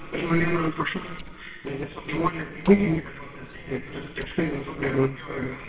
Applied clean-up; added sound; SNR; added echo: neural separator model SepFormer WHAMR!.